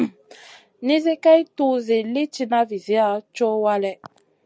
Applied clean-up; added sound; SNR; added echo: none; none; none; none.